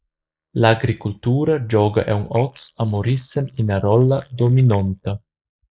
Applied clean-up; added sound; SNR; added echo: neural mask model Resemble Enhance denoiser.